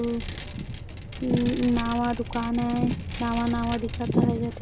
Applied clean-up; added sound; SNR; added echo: none; Vehicle; 8 dB; none.